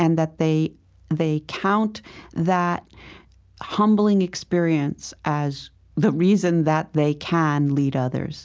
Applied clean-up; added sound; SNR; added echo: none; none; none; none.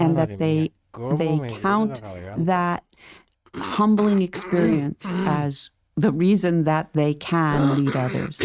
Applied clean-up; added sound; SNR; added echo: neural mask model RNNoise.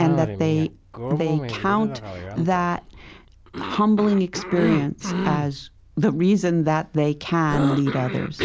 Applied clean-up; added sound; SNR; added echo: none; Cough; 7 dB; none.